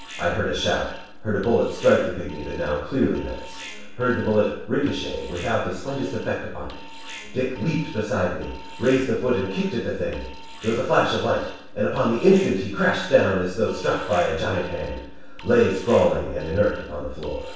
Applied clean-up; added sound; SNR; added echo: none; Alarm; 13 dB; reverberation time 0.7 s.